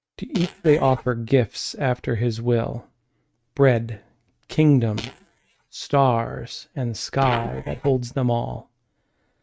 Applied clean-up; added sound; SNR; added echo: neural mask model RNNoise.